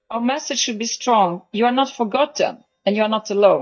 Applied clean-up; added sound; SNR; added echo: neural mask model DeepFilterNet 3.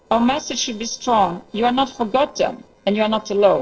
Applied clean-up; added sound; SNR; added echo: neural separator model SepFormer DNS4.